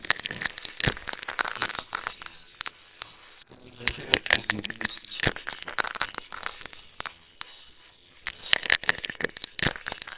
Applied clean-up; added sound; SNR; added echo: neural separator model SepFormer WHAMR!.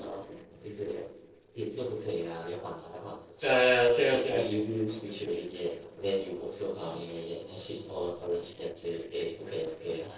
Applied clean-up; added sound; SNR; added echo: neural separator model SepFormer DNS4.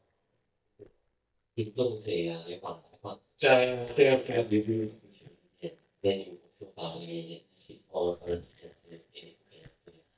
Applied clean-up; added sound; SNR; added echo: neural mask model DeepFilterNet 3.